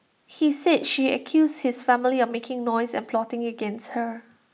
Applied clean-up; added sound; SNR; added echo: none; none; none; none.